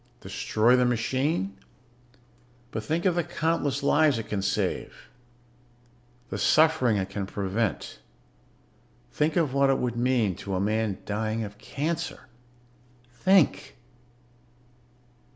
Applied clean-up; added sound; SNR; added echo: none; none; none; none.